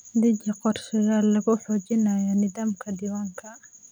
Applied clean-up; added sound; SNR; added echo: none; none; none; none.